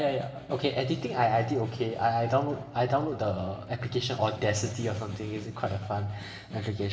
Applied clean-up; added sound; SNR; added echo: none; Snare drum; 18 dB; reverberation time 1.8 s.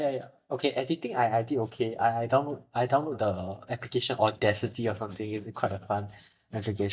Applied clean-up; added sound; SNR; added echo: neural mask model DeepFilterNet 3.